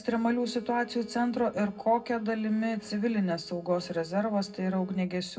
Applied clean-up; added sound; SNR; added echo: neural separator model SepFormer DNS4.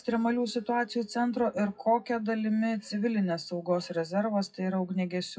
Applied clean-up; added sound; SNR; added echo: classical method WPE with log-MMSE.